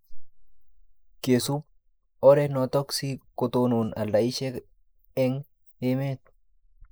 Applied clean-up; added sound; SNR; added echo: neural mask model Resemble Enhance denoiser.